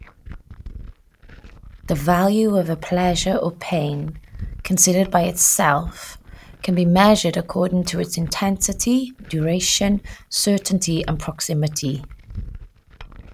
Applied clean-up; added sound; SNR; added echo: none; Glass; 17 dB; none.